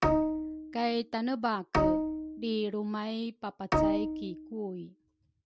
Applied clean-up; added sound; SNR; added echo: none; Bowed string instrument; -3 dB; none.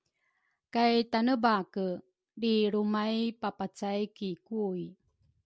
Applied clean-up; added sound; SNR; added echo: none; none; none; none.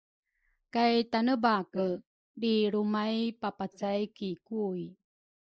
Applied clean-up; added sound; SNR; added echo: neural mask model Resemble Enhance denoiser.